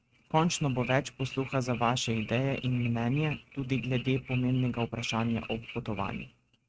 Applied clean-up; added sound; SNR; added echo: neural mask model RNNoise.